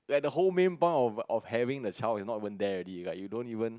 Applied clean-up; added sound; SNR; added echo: none; none; none; none.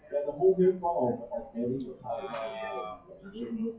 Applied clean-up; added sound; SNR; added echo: classical method WPE with log-MMSE.